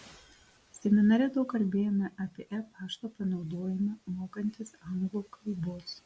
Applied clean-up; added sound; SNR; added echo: none; none; none; none.